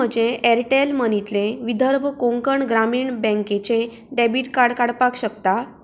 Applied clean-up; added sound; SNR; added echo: none; none; none; none.